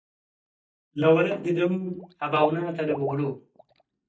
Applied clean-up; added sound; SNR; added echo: neural mask model DeepFilterNet 3.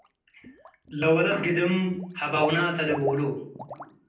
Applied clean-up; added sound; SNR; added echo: none; Water / Liquid; 12 dB; reverberation time 0.6 s.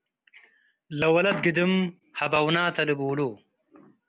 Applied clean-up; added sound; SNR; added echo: none; none; none; none.